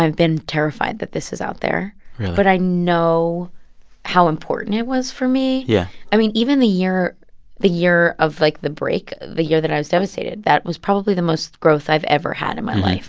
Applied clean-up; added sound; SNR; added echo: none; none; none; none.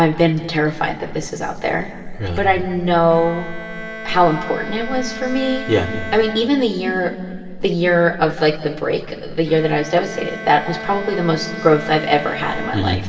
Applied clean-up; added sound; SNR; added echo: none; Bowed string instrument; 14 dB; reverberation time 2.9 s.